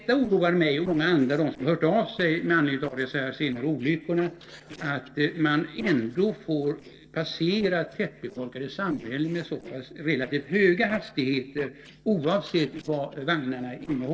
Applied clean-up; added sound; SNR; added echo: neural separator model SepFormer DNS4.